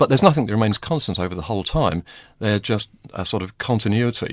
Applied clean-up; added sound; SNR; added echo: none; none; none; none.